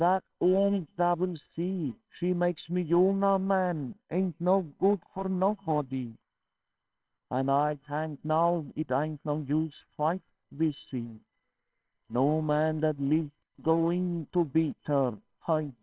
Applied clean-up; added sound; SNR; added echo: neural separator model SepFormer WHAMR!.